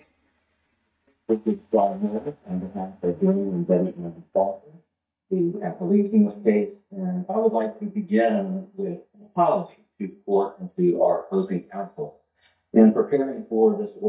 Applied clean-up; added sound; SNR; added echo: neural mask model DeepFilterNet 3.